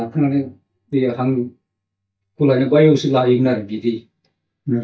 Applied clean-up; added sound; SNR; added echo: neural mask model DeepFilterNet 3.